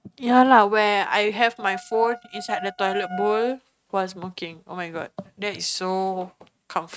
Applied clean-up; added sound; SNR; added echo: neural mask model RNNoise.